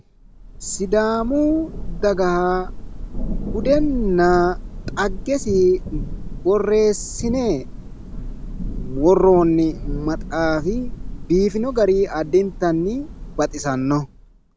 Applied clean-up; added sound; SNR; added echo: none; Thunder / Rain; 8 dB; none.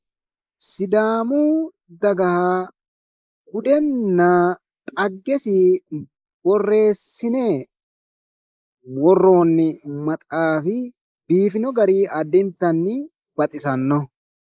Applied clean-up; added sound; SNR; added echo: neural mask model Resemble Enhance denoiser.